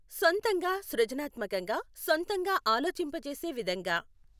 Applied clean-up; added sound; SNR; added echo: none; none; none; none.